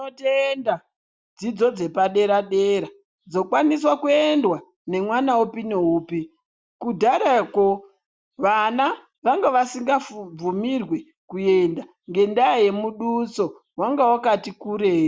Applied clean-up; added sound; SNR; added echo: none; none; none; none.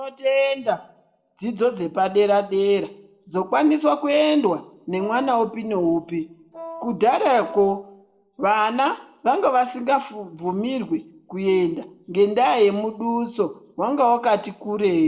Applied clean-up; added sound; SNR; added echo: neural separator model SepFormer DNS4.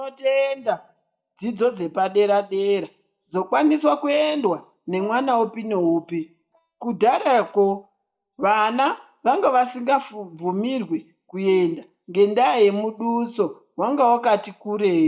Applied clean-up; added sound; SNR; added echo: neural mask model DeepFilterNet 3.